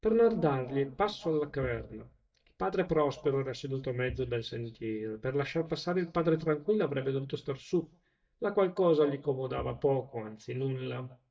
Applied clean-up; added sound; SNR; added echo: neural mask model DeepFilterNet 3.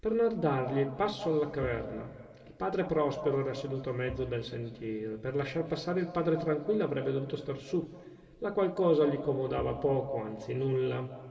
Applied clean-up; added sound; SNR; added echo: none; Bowed string instrument; 17 dB; reverberation time 2.3 s.